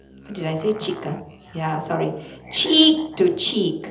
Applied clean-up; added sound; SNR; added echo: none; Musical instrument; 19 dB; reverberation time 1.2 s.